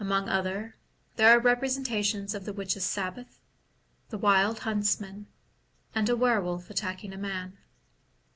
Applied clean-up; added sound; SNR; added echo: none; none; none; none.